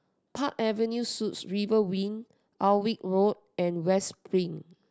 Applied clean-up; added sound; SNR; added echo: none; none; none; none.